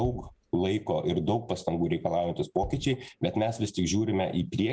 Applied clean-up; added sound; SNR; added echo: none; Bass drum; 18 dB; none.